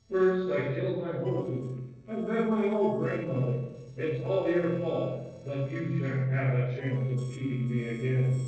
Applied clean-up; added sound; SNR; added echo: neural separator model SepFormer DNS4.